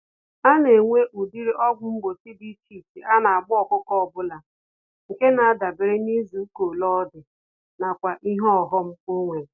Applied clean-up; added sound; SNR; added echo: none; none; none; none.